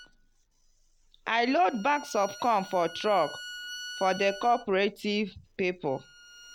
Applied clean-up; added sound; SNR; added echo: none; Bowed string instrument; 16 dB; none.